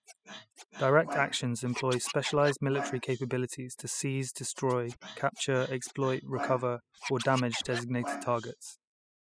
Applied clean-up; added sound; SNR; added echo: classical method spectral subtraction.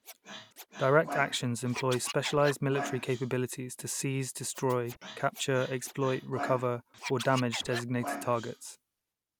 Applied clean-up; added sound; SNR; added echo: none; Scratching (performance technique); 11 dB; none.